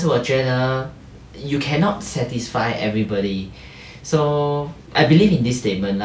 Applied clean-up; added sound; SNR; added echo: none; none; none; none.